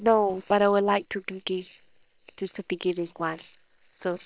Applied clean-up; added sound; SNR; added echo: neural separator model SepFormer WHAM!.